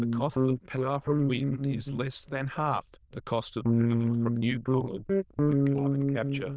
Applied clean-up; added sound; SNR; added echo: neural diffusion model UNIVERSE++.